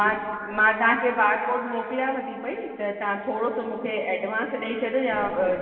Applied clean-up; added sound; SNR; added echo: none; none; none; reverberation time 2.4 s.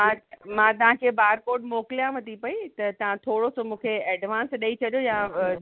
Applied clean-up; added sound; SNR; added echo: none; none; none; none.